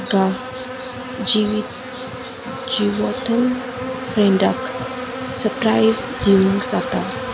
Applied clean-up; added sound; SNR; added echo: none; Insect; 8 dB; none.